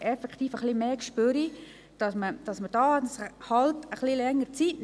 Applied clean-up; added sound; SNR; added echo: none; none; none; none.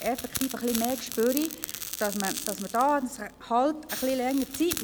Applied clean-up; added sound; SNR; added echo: none; Crackle; 9 dB; none.